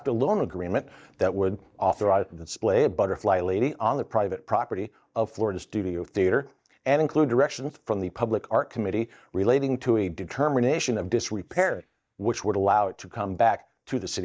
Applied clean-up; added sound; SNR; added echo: neural mask model DeepFilterNet 3.